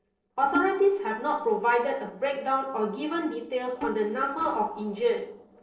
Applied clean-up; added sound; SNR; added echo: neural separator model SepFormer DNS4.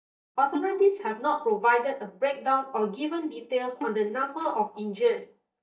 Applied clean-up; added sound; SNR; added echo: neural mask model DeepFilterNet 3.